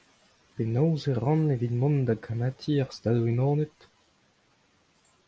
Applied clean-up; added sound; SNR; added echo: none; none; none; none.